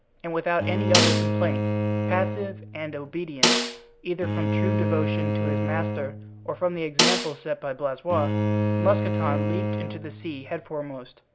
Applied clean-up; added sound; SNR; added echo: none; Bowed string instrument + Snare drum; -4 dB; none.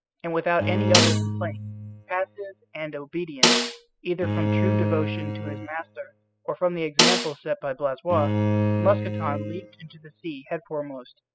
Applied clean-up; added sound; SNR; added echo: classical method spectral subtraction.